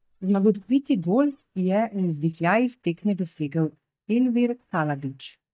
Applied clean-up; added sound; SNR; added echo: neural mask model DeepFilterNet 3.